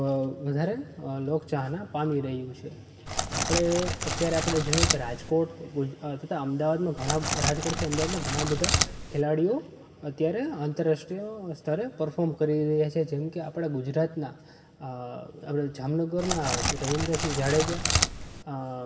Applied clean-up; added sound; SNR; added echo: none; Crackle; 0 dB; reverberation time 2.8 s.